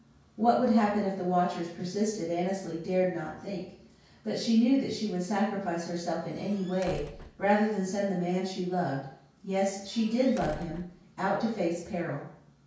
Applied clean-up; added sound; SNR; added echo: none; Squeak / Slam / Wood; 16 dB; reverberation time 0.5 s.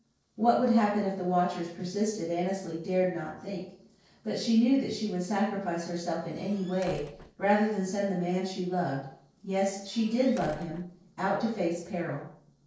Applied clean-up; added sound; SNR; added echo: neural separator model SepFormer DNS4.